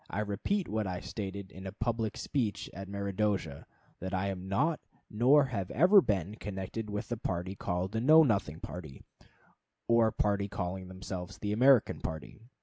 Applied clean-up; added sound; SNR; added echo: none; none; none; none.